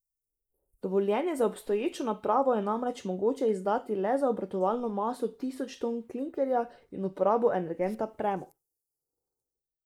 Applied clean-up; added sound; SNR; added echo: neural mask model Resemble Enhance denoiser.